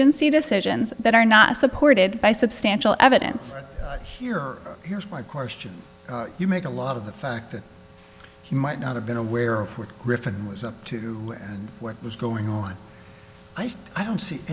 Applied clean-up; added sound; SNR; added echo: none; none; none; none.